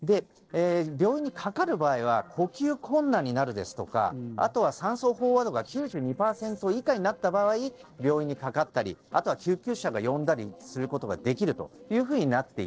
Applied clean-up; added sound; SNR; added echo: neural separator model SepFormer DNS4.